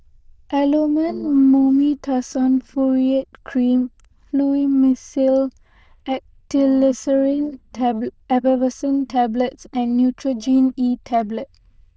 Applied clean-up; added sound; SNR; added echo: neural diffusion model UNIVERSE++.